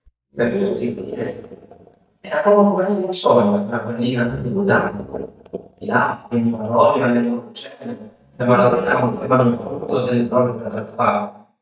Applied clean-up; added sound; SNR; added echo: neural mask model DeepFilterNet 3.